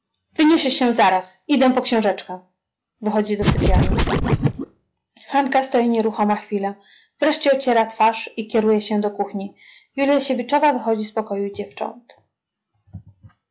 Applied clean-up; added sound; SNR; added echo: classical method log-MMSE.